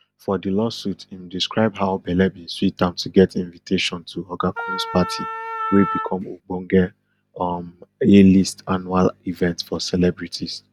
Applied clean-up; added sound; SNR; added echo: none; Wind instrument, woodwind instrument; 7 dB; none.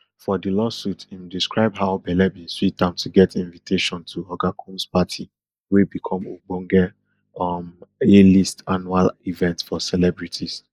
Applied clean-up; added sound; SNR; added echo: neural mask model Resemble Enhance denoiser.